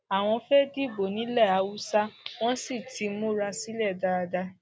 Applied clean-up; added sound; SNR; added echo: none; none; none; none.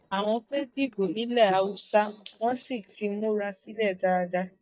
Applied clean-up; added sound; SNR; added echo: neural mask model DeepFilterNet 3.